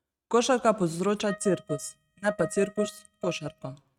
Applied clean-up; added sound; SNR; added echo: neural mask model RNNoise.